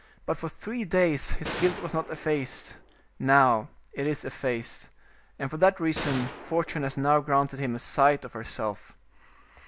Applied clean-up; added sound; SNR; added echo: none; Gunshot, gunfire; 11 dB; none.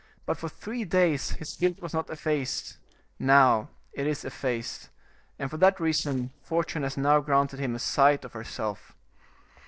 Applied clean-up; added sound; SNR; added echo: neural separator model SepFormer DNS4.